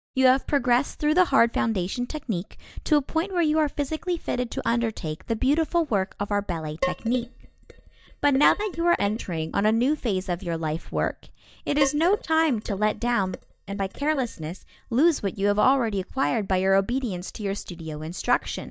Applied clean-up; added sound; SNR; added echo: neural mask model DeepFilterNet 3.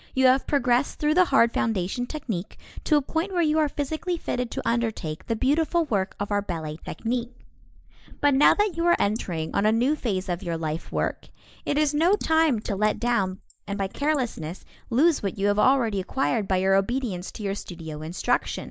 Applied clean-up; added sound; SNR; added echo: neural mask model Resemble Enhance denoiser.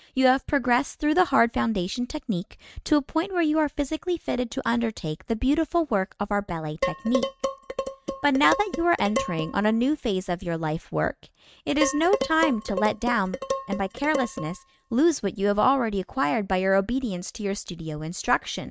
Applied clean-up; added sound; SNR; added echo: neural mask model RNNoise.